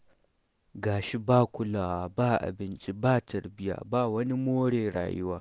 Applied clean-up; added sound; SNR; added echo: none; none; none; none.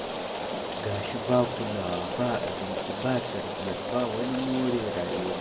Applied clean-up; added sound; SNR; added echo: none; Rain; 2 dB; reverberation time 0.6 s.